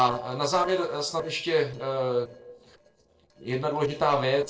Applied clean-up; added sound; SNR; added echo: neural separator model SepFormer DNS4.